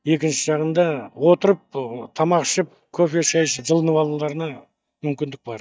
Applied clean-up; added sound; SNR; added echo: neural mask model DeepFilterNet 3.